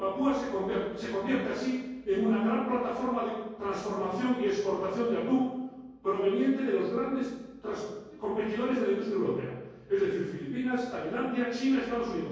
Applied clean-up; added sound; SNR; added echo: none; none; none; reverberation time 1.3 s.